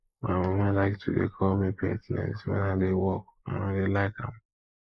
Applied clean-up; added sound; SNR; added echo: neural mask model Resemble Enhance denoiser.